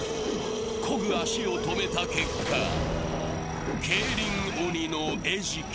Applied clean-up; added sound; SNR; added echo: none; Bowed string instrument; 12 dB; none.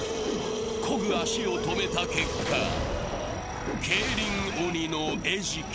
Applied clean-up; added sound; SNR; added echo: none; none; none; none.